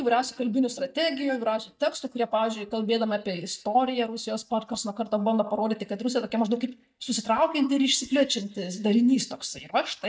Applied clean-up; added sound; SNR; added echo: neural mask model DeepFilterNet 3.